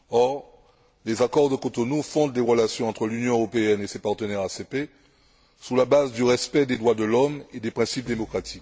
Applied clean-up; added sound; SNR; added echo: none; none; none; none.